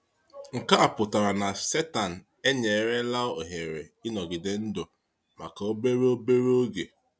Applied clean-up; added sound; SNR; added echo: none; none; none; none.